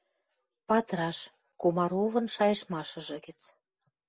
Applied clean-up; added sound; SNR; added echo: none; none; none; none.